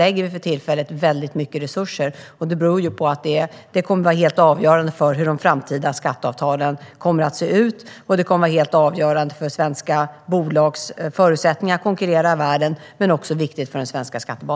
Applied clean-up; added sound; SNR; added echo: none; none; none; none.